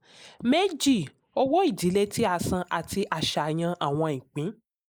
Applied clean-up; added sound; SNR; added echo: neural mask model Resemble Enhance denoiser.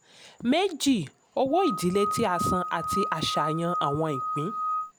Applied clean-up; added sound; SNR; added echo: none; Screech / Glass; 3 dB; none.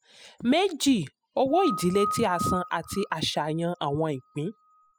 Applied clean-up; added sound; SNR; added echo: classical method spectral subtraction.